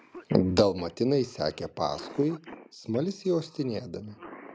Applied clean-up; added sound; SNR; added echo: none; Cough; 20 dB; none.